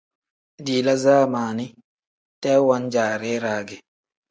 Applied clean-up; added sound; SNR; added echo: none; none; none; none.